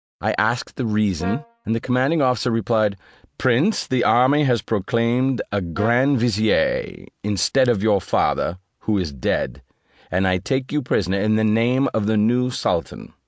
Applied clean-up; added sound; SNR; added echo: neural mask model RNNoise.